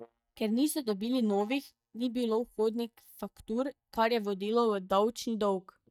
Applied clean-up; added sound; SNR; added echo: neural mask model DeepFilterNet 3.